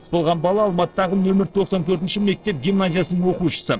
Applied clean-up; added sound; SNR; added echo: neural separator model SepFormer DNS4.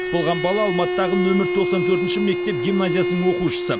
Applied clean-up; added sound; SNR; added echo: none; Bowed string instrument; 1 dB; none.